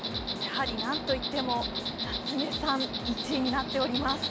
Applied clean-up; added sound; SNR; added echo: none; Insect; 2 dB; none.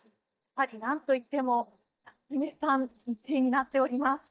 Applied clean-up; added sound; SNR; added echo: neural mask model DeepFilterNet 3.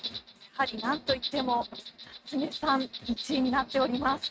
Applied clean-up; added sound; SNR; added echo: neural mask model RNNoise.